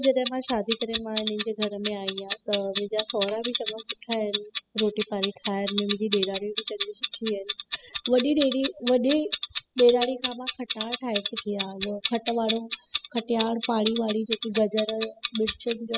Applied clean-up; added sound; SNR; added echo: classical method spectral subtraction.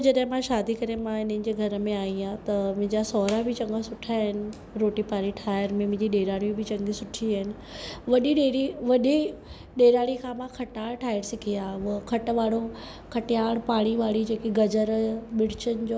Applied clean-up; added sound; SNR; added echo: none; none; none; none.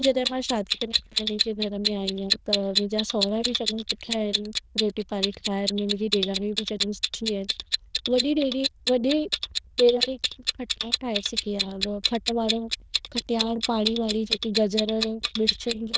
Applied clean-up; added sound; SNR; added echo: neural diffusion model UNIVERSE++.